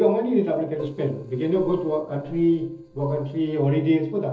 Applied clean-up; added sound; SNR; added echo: neural separator model SepFormer DNS4.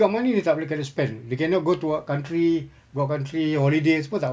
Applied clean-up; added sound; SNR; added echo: none; none; none; none.